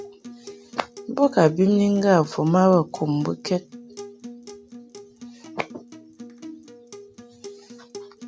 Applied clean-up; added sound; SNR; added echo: none; Acoustic guitar; 17 dB; none.